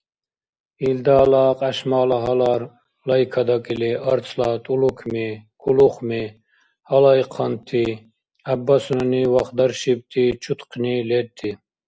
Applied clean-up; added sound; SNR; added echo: none; none; none; none.